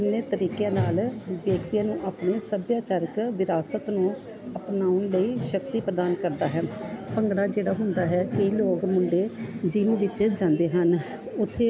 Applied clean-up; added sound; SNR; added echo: none; none; none; none.